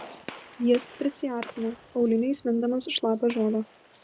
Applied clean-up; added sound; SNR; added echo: none; Gunshot, gunfire; 19 dB; none.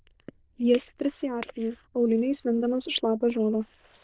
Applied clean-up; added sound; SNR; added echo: neural diffusion model UNIVERSE++.